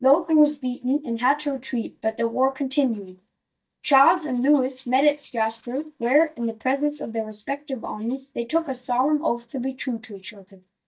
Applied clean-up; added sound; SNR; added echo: neural mask model DeepFilterNet 3.